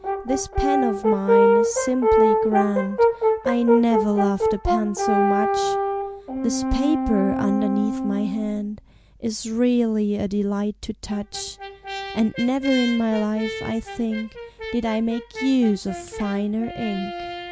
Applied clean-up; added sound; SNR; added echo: none; Brass instrument; 0 dB; none.